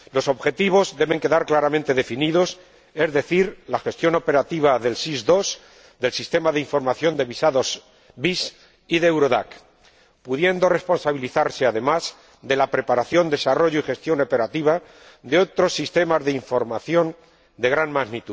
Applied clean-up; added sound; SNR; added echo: none; none; none; none.